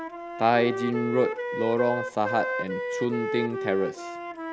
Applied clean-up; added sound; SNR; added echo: none; Wind instrument, woodwind instrument; 4 dB; none.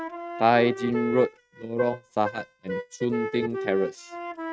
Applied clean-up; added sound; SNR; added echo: neural mask model RNNoise.